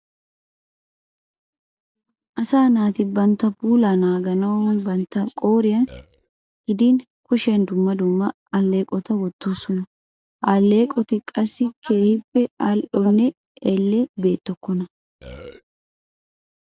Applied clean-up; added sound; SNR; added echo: neural mask model DeepFilterNet 3.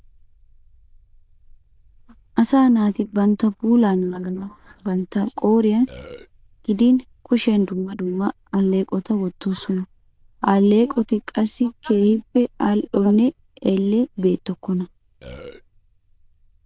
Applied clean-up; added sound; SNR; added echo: neural diffusion model UNIVERSE++.